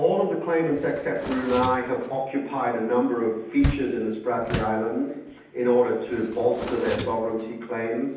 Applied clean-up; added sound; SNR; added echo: none; Door; 11 dB; reverberation time 0.9 s.